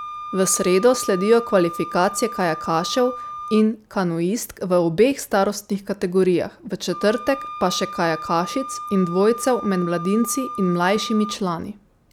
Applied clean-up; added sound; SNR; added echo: none; Wind instrument, woodwind instrument; 13 dB; none.